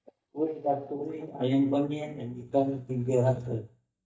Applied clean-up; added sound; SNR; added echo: neural mask model DeepFilterNet 3.